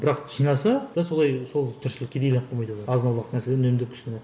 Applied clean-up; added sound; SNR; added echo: none; none; none; none.